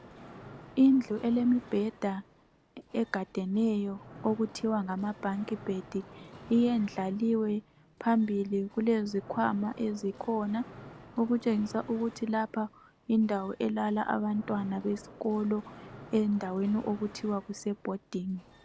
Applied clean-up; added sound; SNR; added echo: none; Mechanisms; 20 dB; none.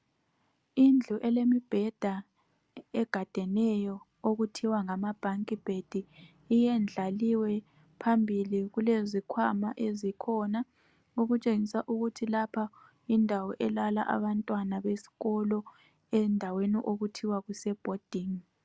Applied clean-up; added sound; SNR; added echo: none; none; none; none.